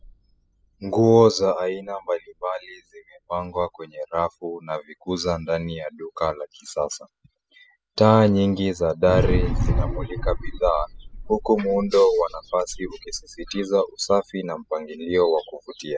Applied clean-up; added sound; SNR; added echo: classical method spectral subtraction.